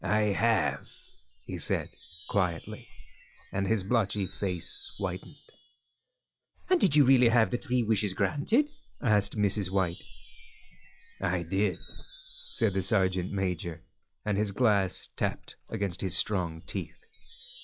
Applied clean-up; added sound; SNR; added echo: classical method log-MMSE.